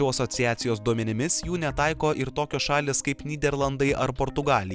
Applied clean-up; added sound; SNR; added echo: none; none; none; none.